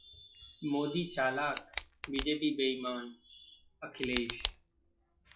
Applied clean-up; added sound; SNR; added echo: classical method log-MMSE.